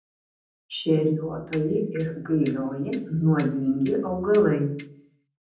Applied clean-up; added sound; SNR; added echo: none; Clock; 20 dB; reverberation time 0.6 s.